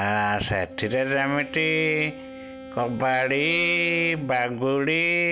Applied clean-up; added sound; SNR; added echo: none; Wind instrument, woodwind instrument; 17 dB; none.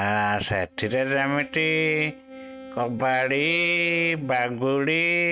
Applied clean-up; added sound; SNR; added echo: neural mask model RNNoise.